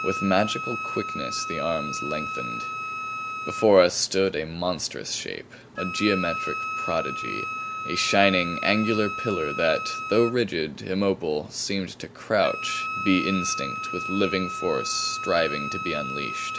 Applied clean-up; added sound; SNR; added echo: none; Wind instrument, woodwind instrument; 6 dB; none.